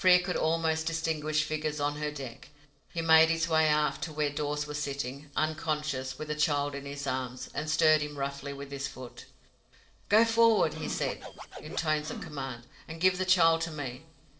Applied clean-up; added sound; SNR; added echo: neural separator model SepFormer DNS4.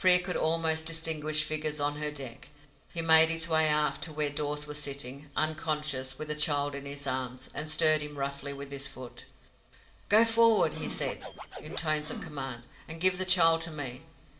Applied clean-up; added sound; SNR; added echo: none; Scratching (performance technique); 13 dB; reverberation time 1.6 s.